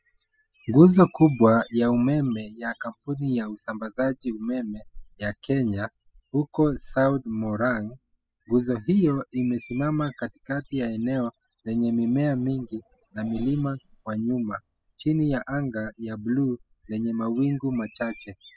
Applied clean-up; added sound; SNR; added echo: classical method spectral subtraction.